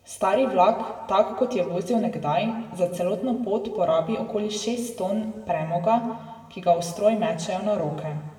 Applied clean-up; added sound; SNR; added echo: none; none; none; reverberation time 1.5 s.